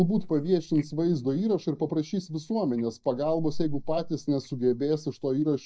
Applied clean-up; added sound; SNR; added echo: neural mask model DeepFilterNet 3.